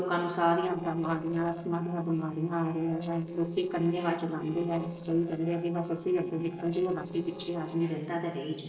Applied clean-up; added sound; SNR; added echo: neural separator model SepFormer DNS4.